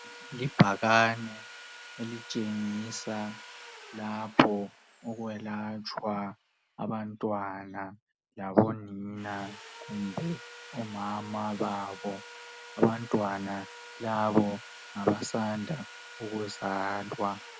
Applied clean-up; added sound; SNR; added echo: none; Sawing; 16 dB; none.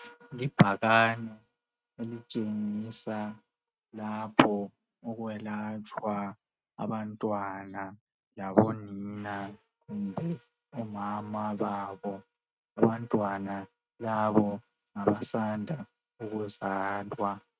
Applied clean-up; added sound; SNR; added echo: neural mask model RNNoise.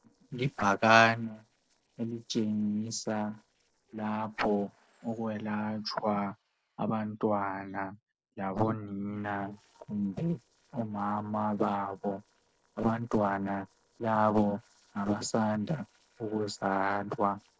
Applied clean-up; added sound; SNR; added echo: neural separator model SepFormer DNS4.